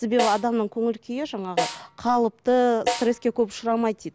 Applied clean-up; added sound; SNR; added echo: none; Snare drum; 8 dB; none.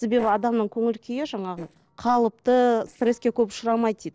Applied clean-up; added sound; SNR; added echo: neural separator model SepFormer DNS4.